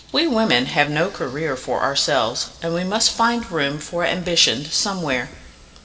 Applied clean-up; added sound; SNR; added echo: none; none; none; reverberation time 2.4 s.